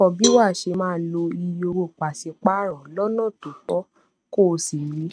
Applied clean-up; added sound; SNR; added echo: neural mask model RNNoise.